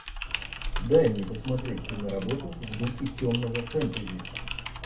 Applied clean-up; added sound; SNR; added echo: none; Typing; 8 dB; reverberation time 0.3 s.